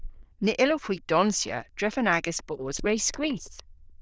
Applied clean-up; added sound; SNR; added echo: neural diffusion model UNIVERSE++.